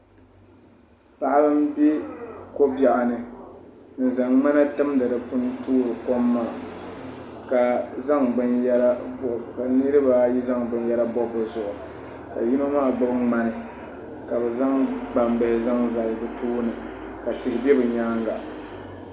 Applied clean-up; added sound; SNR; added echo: none; none; none; none.